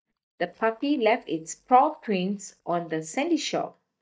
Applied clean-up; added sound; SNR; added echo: neural mask model DeepFilterNet 3.